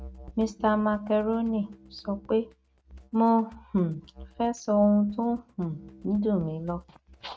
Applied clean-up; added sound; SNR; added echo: neural mask model RNNoise.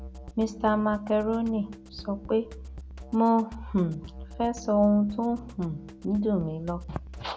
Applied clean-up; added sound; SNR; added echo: none; Drum kit; 15 dB; none.